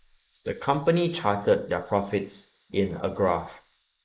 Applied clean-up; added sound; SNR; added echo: neural mask model Resemble Enhance denoiser.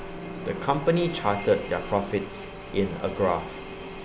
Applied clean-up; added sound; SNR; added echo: none; Drill; 11 dB; none.